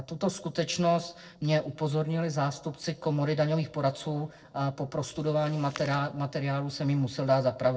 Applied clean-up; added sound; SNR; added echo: neural separator model SepFormer DNS4.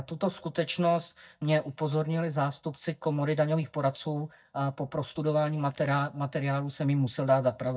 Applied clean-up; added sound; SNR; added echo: neural mask model DeepFilterNet 3.